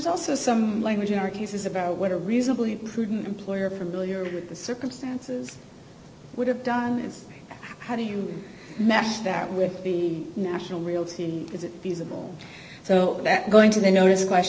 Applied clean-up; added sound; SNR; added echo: none; none; none; none.